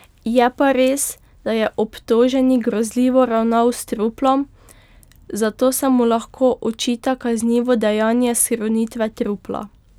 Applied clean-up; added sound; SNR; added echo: none; none; none; none.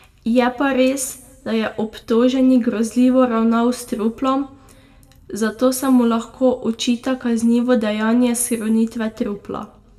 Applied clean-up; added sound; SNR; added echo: none; none; none; reverberation time 0.7 s.